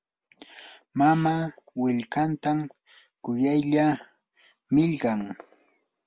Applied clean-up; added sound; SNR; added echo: none; none; none; none.